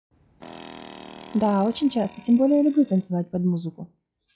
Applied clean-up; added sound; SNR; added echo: classical method log-MMSE.